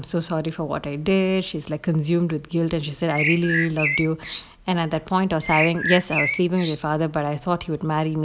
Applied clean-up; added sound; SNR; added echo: none; Bird; 4 dB; none.